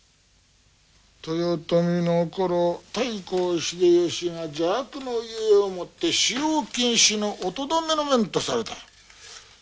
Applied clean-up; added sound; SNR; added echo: none; none; none; none.